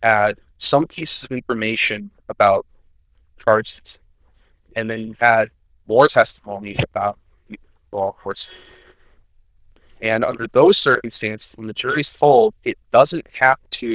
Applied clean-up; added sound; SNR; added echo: neural diffusion model UNIVERSE++.